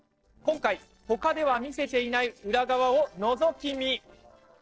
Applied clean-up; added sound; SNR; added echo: neural separator model SepFormer DNS4.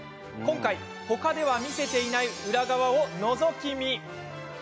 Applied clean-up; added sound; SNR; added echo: none; none; none; none.